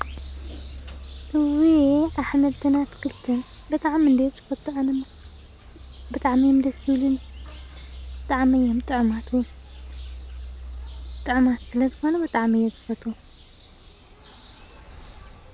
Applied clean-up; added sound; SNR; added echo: none; Bird vocalization, bird call, bird song; 14 dB; none.